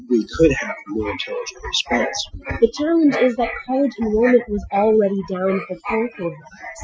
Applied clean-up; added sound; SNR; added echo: classical method Wiener filter.